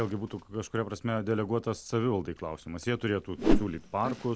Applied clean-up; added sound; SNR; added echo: none; Whoosh, swoosh, swish; 2 dB; none.